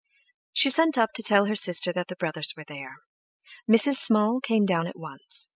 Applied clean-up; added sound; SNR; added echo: none; none; none; none.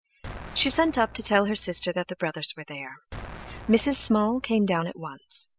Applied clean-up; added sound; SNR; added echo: none; Explosion; 16 dB; none.